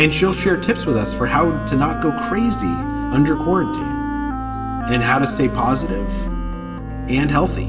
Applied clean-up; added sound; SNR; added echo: none; Wind instrument, woodwind instrument; 7 dB; reverberation time 1.9 s.